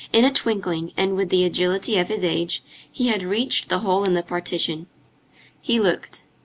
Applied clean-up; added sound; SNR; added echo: none; none; none; none.